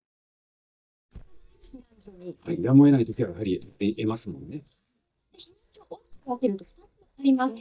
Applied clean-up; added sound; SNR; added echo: neural mask model DeepFilterNet 3.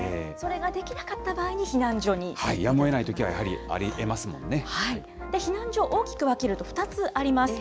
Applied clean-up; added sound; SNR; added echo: none; none; none; none.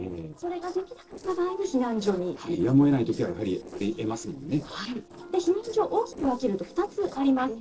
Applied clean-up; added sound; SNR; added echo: neural separator model SepFormer DNS4.